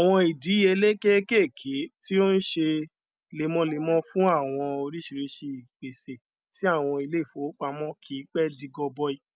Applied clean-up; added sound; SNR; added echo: none; none; none; none.